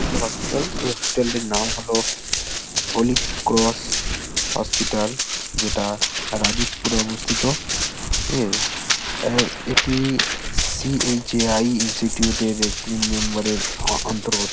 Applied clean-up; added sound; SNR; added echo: none; Run; 0 dB; none.